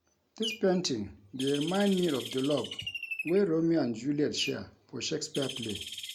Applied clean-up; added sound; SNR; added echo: none; Bird; 11 dB; none.